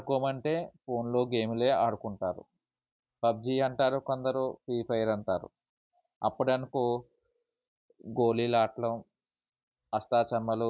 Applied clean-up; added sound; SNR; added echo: none; none; none; none.